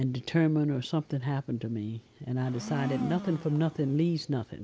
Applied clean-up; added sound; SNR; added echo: none; Domestic sounds, home sounds; 10 dB; none.